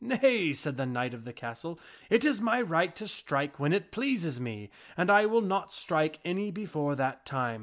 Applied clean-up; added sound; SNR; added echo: none; none; none; none.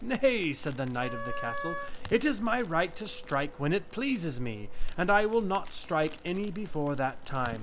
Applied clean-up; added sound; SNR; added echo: none; Wind instrument, woodwind instrument + Crackle; 5 dB; none.